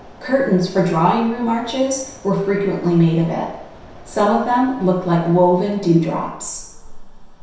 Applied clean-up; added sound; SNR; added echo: none; Mechanisms; 19 dB; reverberation time 0.7 s.